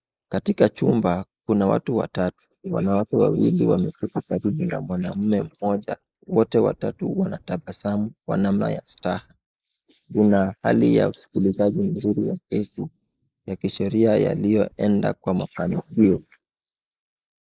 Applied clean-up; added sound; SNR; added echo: neural mask model Resemble Enhance denoiser.